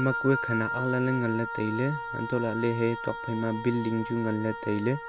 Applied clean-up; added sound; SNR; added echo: none; Wind instrument, woodwind instrument; 6 dB; none.